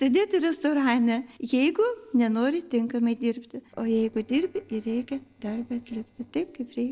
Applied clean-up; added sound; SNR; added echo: neural separator model SepFormer DNS4.